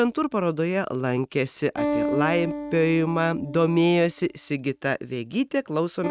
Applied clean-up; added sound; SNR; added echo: neural mask model RNNoise.